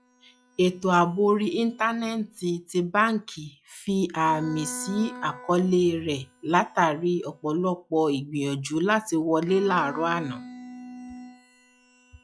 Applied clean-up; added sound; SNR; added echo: classical method log-MMSE.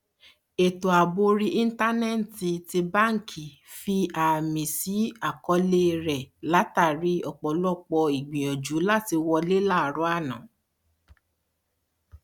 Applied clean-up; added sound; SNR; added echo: none; none; none; none.